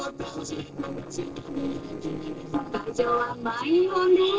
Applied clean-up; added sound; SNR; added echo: neural separator model SepFormer DNS4.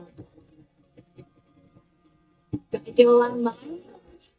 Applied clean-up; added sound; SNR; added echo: neural mask model DeepFilterNet 3.